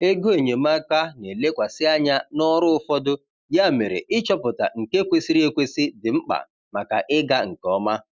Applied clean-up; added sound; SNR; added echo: none; none; none; none.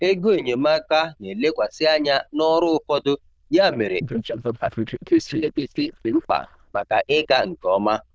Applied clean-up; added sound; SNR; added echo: neural diffusion model UNIVERSE++.